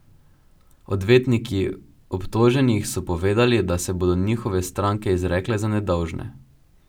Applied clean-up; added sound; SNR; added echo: none; none; none; none.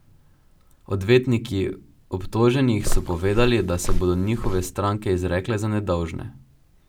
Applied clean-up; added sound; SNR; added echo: none; Walk, footsteps; 0 dB; none.